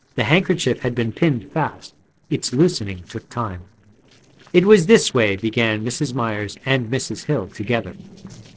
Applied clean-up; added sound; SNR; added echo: neural separator model SepFormer DNS4.